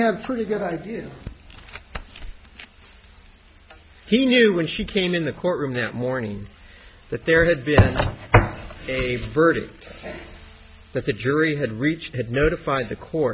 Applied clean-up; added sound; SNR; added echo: none; none; none; none.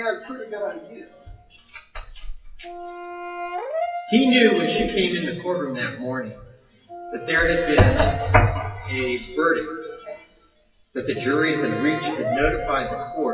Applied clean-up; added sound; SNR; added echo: classical method WPE with log-MMSE.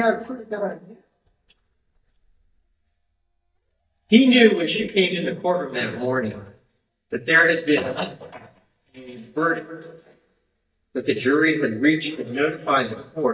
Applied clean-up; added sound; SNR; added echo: neural mask model DeepFilterNet 3.